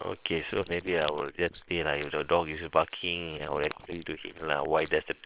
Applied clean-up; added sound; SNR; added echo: neural separator model SepFormer WHAM!.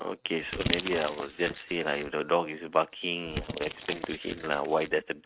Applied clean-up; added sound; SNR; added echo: neural mask model RNNoise.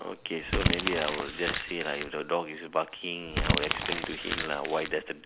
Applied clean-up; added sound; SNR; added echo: none; Crumpling, crinkling; -1 dB; none.